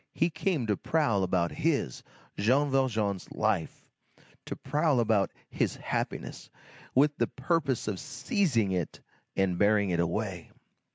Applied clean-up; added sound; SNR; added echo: none; none; none; none.